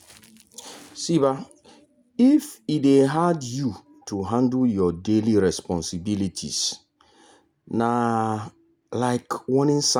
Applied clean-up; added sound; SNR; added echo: none; none; none; none.